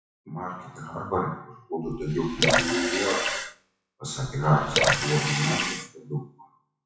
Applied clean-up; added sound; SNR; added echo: classical method WPE with log-MMSE.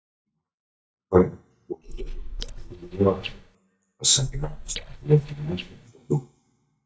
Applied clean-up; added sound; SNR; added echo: neural mask model DeepFilterNet 3.